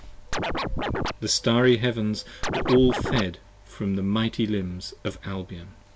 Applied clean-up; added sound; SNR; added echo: none; Scratching (performance technique); 1 dB; none.